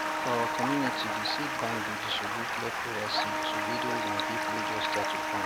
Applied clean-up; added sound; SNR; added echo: none; Wind instrument, woodwind instrument + Stream; -5 dB; none.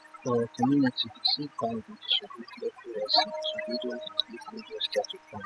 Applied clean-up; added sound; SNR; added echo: classical method spectral subtraction.